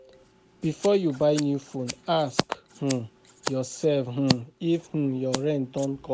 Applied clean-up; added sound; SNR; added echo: none; Scissors; 7 dB; none.